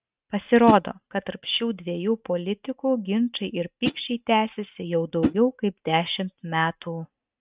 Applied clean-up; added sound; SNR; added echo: neural mask model RNNoise.